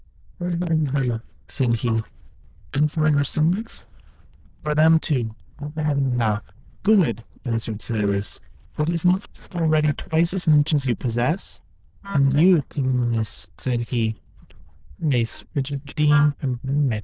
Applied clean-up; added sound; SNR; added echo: neural diffusion model UNIVERSE++.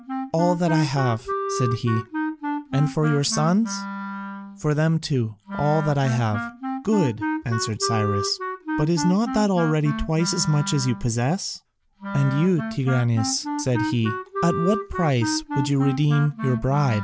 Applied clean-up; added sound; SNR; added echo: none; Wind instrument, woodwind instrument; 7 dB; none.